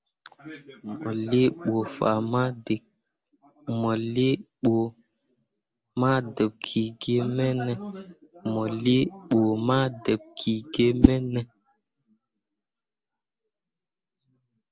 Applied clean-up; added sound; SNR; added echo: none; Whoosh, swoosh, swish; -1 dB; none.